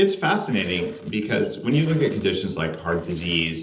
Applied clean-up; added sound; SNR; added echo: neural separator model SepFormer DNS4.